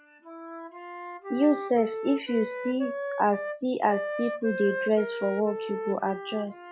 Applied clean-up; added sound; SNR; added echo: classical method log-MMSE.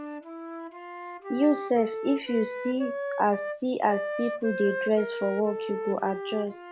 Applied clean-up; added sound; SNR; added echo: none; Wind instrument, woodwind instrument; 6 dB; none.